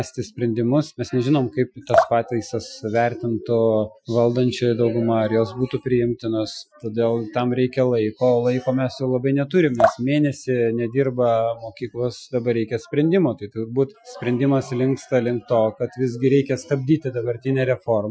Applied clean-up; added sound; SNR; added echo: classical method Wiener filter.